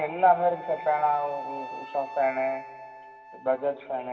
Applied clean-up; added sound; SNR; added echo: none; Wind instrument, woodwind instrument; 13 dB; reverberation time 1.9 s.